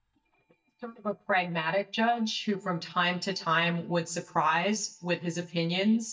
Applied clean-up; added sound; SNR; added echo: neural mask model DeepFilterNet 3.